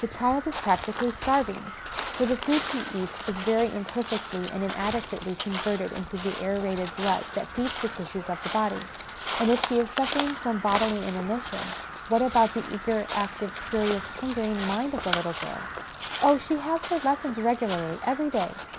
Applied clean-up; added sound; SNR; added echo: none; Crow; 5 dB; none.